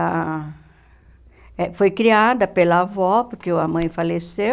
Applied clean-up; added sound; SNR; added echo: none; none; none; none.